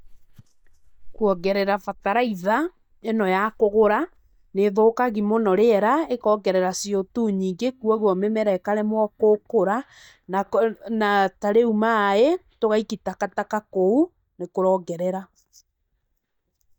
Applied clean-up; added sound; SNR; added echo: neural mask model DeepFilterNet 3.